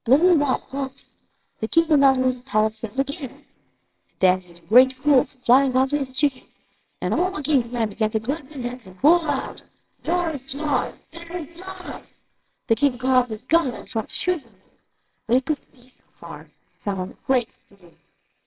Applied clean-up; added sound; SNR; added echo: neural separator model SepFormer WHAMR!.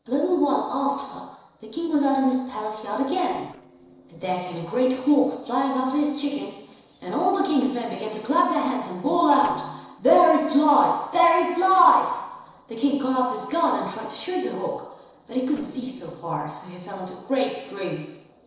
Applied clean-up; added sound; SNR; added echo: neural separator model SepFormer DNS4.